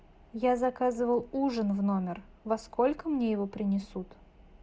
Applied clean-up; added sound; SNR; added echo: none; none; none; none.